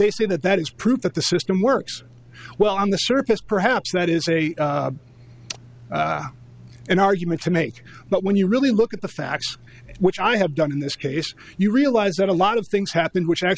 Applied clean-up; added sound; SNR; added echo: none; none; none; none.